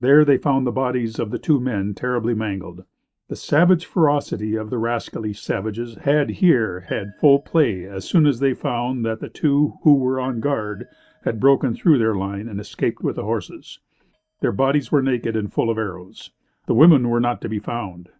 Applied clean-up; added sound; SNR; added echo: neural mask model DeepFilterNet 3.